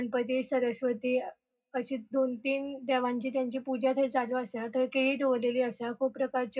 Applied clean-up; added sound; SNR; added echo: none; none; none; reverberation time 0.4 s.